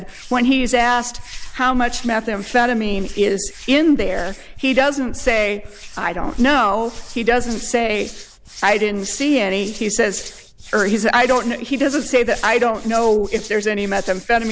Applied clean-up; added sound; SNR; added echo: none; Hands; 12 dB; none.